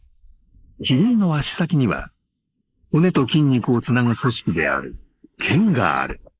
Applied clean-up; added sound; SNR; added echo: neural mask model Resemble Enhance denoiser.